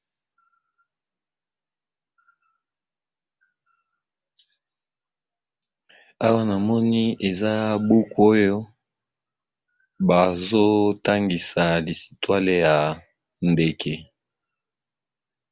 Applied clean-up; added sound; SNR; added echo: none; none; none; none.